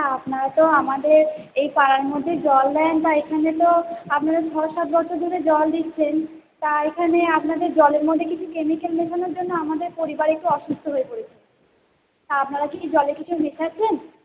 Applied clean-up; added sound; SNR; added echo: none; none; none; none.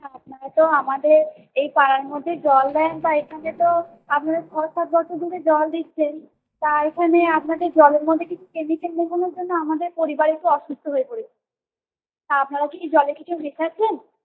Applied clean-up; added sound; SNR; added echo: neural mask model DeepFilterNet 3.